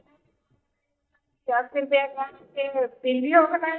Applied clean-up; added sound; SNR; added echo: neural mask model DeepFilterNet 3.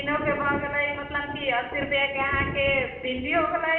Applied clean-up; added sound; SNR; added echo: none; Thunder / Rain; 10 dB; reverberation time 0.9 s.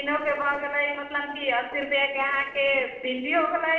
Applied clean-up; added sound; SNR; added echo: neural separator model SepFormer DNS4.